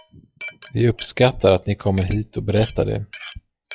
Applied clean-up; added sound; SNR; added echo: classical method log-MMSE.